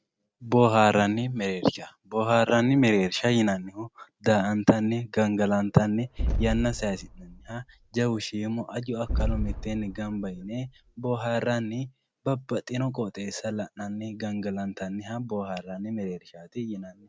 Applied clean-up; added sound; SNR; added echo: none; Boom; 5 dB; none.